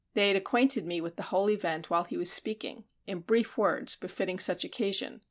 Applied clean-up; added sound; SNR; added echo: none; none; none; none.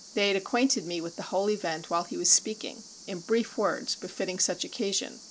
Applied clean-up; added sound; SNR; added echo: none; Cricket; 19 dB; none.